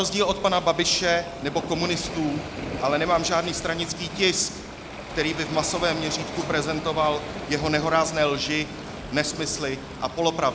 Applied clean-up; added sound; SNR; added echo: none; Waves, surf; 10 dB; none.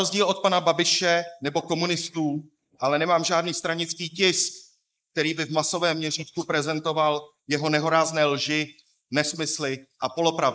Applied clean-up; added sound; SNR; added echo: neural mask model Resemble Enhance denoiser.